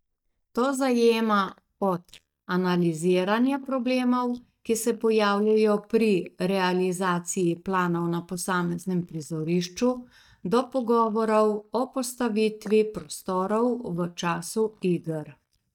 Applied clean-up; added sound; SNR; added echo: neural mask model DeepFilterNet 3.